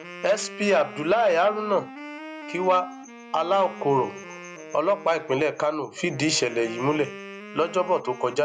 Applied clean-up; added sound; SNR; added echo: none; Wind instrument, woodwind instrument; 15 dB; none.